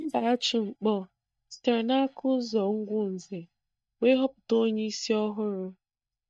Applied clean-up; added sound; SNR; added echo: neural mask model DeepFilterNet 3.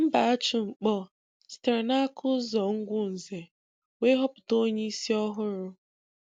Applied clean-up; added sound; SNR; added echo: none; none; none; none.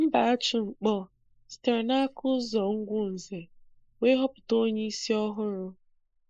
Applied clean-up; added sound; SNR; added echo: neural mask model Resemble Enhance denoiser.